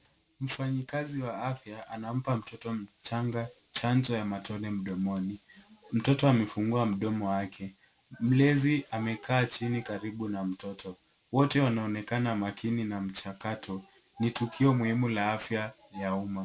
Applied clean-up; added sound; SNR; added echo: none; none; none; none.